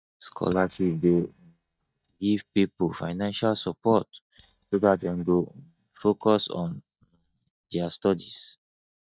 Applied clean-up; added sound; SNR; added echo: neural mask model DeepFilterNet 3.